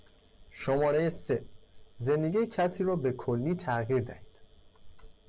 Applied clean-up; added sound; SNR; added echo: none; none; none; none.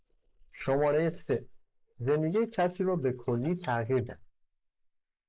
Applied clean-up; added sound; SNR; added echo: neural mask model Resemble Enhance denoiser.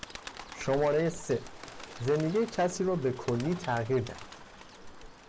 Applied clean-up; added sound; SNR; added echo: none; Bird; 16 dB; none.